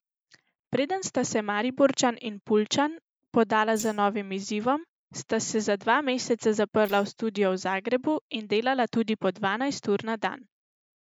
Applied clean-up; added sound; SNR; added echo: neural mask model Resemble Enhance denoiser.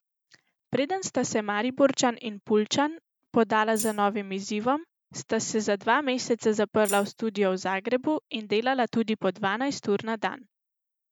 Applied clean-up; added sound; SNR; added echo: none; Tambourine; 11 dB; none.